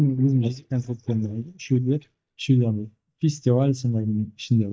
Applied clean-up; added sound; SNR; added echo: neural mask model DeepFilterNet 3.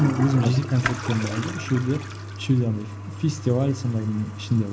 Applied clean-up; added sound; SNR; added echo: none; Toilet flush; 8 dB; none.